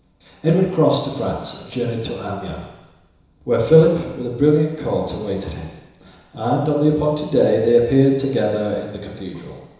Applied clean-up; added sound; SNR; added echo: none; none; none; reverberation time 1.0 s.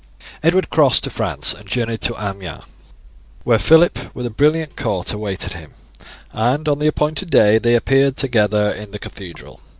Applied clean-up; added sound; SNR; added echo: none; none; none; none.